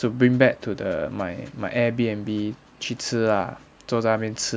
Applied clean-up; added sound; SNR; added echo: none; none; none; none.